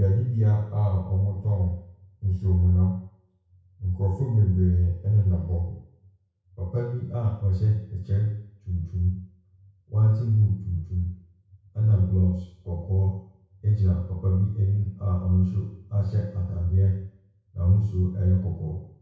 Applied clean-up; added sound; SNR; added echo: none; none; none; reverberation time 0.6 s.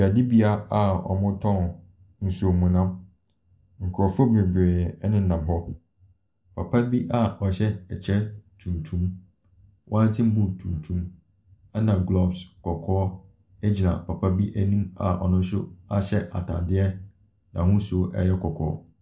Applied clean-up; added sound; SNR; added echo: none; none; none; none.